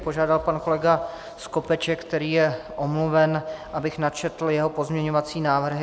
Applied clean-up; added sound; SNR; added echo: none; none; none; none.